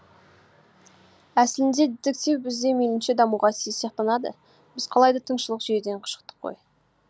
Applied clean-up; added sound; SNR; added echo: none; none; none; none.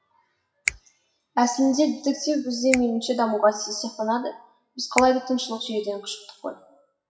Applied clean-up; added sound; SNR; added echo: classical method WPE with log-MMSE.